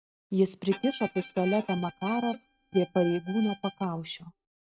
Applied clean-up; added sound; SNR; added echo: neural mask model RNNoise.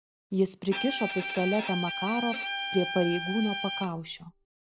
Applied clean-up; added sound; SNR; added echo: none; Bowed string instrument; 5 dB; none.